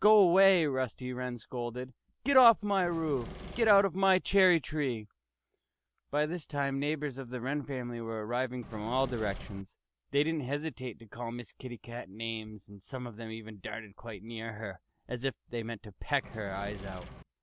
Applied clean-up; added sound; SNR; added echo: none; Engine / Mechanisms; 13 dB; none.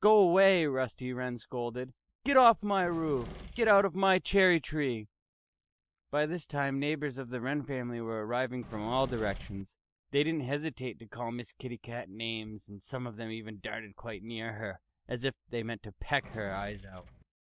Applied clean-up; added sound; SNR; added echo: neural mask model DeepFilterNet 3.